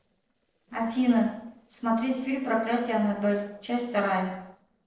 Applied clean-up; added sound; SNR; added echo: neural separator model SepFormer DNS4.